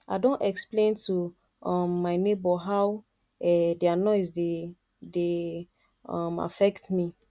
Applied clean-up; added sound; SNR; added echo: none; none; none; none.